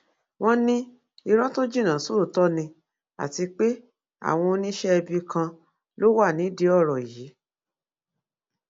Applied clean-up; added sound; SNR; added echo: none; none; none; none.